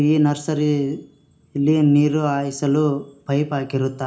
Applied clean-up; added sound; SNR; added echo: none; none; none; reverberation time 0.4 s.